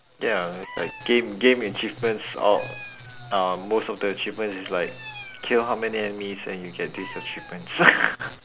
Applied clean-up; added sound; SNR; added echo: none; Meow; 20 dB; none.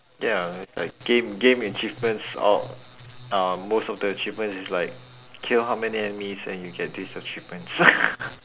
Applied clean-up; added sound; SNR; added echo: none; none; none; none.